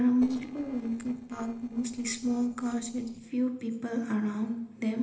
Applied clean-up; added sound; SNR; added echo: neural separator model SepFormer DNS4.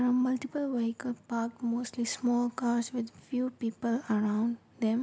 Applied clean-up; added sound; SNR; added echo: none; none; none; none.